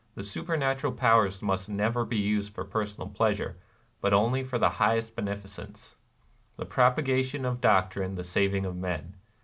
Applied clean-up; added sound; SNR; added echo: none; none; none; none.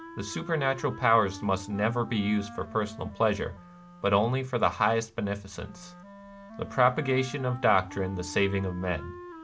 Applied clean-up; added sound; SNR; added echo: none; Wind instrument, woodwind instrument; 16 dB; none.